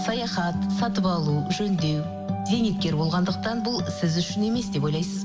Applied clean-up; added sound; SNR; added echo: none; Keyboard (musical); 18 dB; reverberation time 1.4 s.